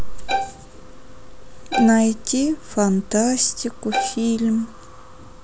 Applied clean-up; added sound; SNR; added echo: none; Bowed string instrument; 4 dB; none.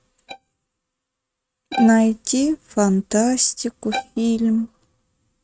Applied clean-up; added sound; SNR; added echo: neural mask model RNNoise.